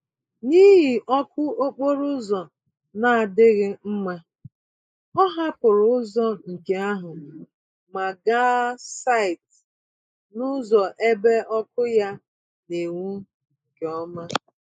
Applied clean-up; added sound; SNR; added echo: neural mask model Resemble Enhance denoiser.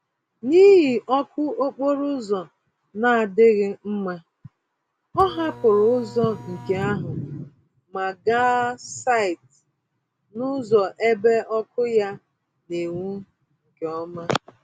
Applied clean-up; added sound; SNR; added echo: none; Printer; 16 dB; none.